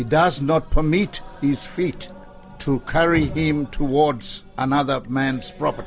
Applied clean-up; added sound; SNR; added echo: none; Drip; 19 dB; none.